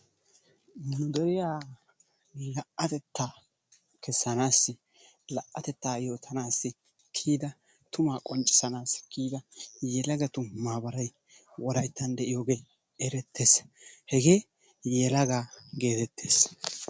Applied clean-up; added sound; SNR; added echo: none; none; none; none.